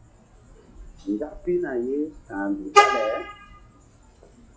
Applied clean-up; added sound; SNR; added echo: classical method log-MMSE.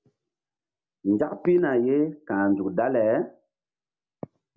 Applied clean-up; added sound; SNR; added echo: none; none; none; none.